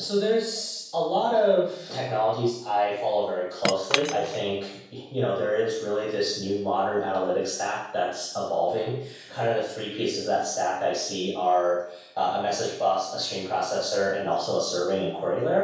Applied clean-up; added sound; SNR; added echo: none; Cutlery, silverware / Chink, clink; 7 dB; reverberation time 0.7 s.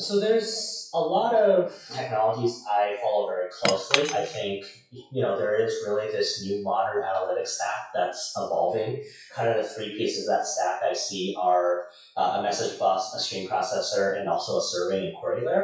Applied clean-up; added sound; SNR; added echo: classical method WPE with log-MMSE.